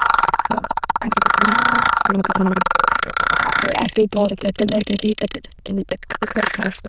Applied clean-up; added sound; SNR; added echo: neural diffusion model UNIVERSE++.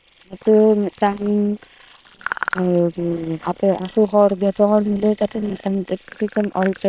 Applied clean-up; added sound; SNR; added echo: neural separator model SepFormer WHAM!.